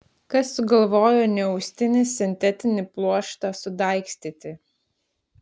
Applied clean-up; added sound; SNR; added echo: none; none; none; none.